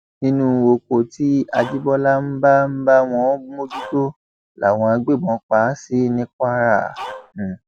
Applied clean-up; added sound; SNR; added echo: none; Dog; 13 dB; none.